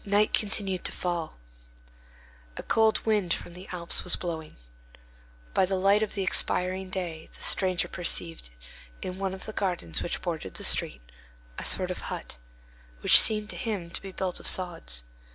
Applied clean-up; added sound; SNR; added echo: none; none; none; none.